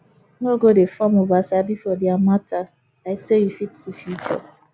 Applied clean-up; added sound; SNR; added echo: none; none; none; none.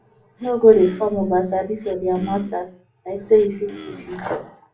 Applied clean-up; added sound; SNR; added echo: none; Cough; 20 dB; reverberation time 0.3 s.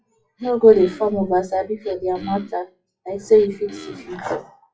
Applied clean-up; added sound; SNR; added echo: classical method WPE with log-MMSE.